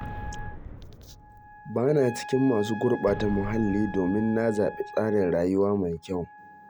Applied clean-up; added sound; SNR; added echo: none; Boom + Wind instrument, woodwind instrument; 12 dB; none.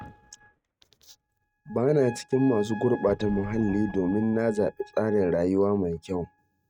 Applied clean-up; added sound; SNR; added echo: neural mask model RNNoise.